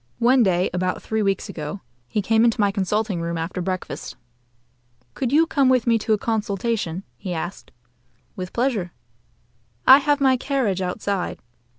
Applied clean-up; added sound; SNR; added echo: none; none; none; none.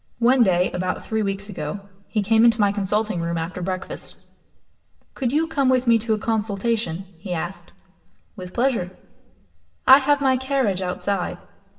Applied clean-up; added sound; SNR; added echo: none; none; none; reverberation time 0.7 s.